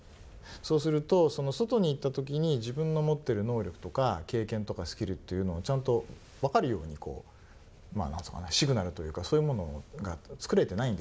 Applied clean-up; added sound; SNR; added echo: none; none; none; none.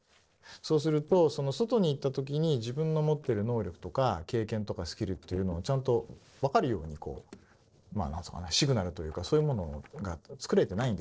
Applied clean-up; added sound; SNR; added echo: neural separator model SepFormer DNS4.